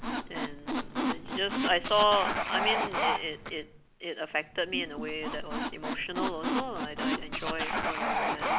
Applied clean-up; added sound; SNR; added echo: none; Squeak; 0 dB; none.